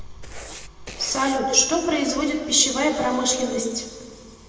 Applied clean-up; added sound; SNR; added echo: none; Writing; 15 dB; reverberation time 1.8 s.